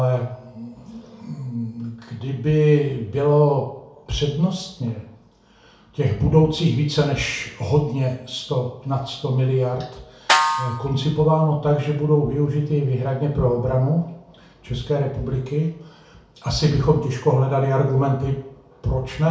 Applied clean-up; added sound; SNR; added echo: none; Snare drum; 3 dB; reverberation time 0.6 s.